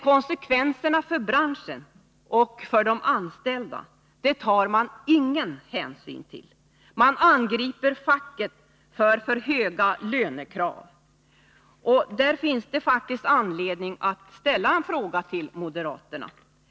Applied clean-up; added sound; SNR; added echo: none; none; none; none.